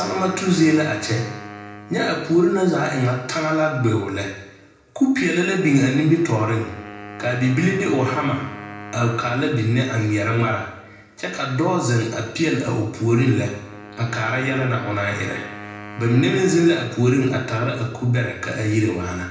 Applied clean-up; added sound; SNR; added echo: none; Wind instrument, woodwind instrument; 18 dB; reverberation time 0.8 s.